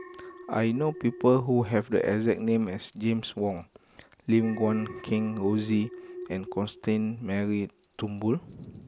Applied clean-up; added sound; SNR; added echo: none; Alarm + Bell; 14 dB; none.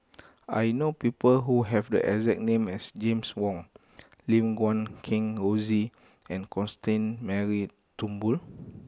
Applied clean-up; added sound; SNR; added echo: none; none; none; none.